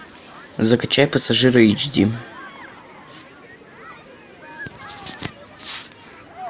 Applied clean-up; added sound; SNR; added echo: none; Human group actions; 20 dB; none.